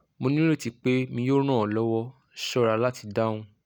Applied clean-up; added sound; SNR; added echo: none; none; none; none.